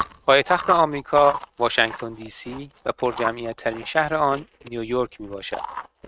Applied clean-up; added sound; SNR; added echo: neural mask model RNNoise.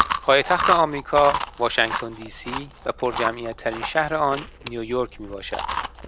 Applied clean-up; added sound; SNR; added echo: none; Chewing, mastication; 5 dB; none.